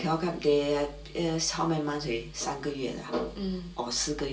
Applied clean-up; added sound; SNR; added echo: none; none; none; reverberation time 0.2 s.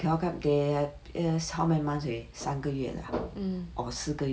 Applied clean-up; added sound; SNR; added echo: none; none; none; none.